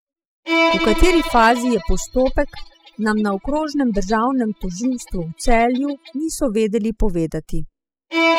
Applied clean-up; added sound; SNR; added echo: classical method spectral subtraction.